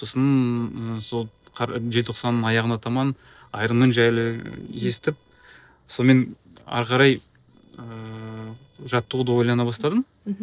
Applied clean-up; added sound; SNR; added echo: neural separator model SepFormer DNS4.